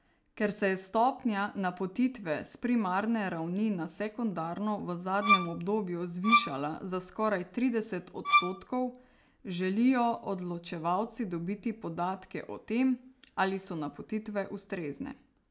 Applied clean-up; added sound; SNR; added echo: none; Bowed string instrument; -4 dB; none.